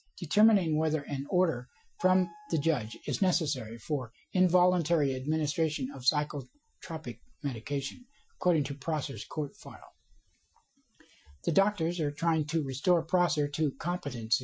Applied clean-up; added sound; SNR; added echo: classical method Wiener filter.